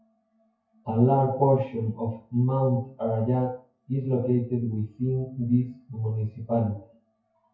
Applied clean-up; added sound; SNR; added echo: classical method WPE with log-MMSE.